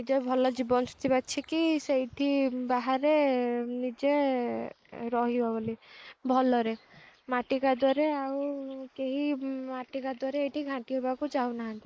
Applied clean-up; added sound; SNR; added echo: neural mask model Resemble Enhance denoiser.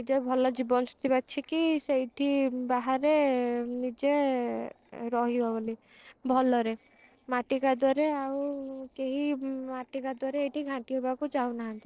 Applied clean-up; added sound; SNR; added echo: neural separator model SepFormer DNS4.